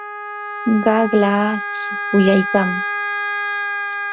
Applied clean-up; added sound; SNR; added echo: none; Wind instrument, woodwind instrument; 5 dB; none.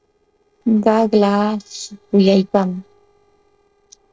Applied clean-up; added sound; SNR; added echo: neural separator model SepFormer DNS4.